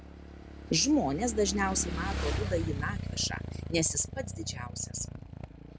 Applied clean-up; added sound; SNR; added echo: none; Motorcycle / Engine; 5 dB; none.